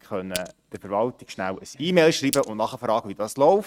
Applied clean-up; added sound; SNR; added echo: neural mask model RNNoise.